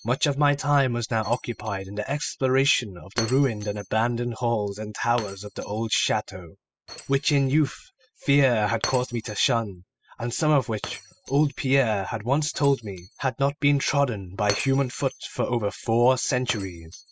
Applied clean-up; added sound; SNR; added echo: classical method spectral subtraction.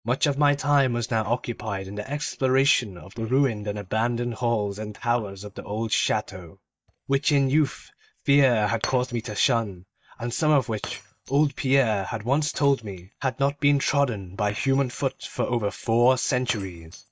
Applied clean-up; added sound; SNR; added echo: neural mask model DeepFilterNet 3.